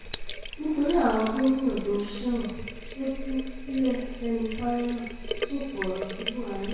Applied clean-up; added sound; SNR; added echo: none; Sink (filling or washing); 7 dB; reverberation time 1.0 s.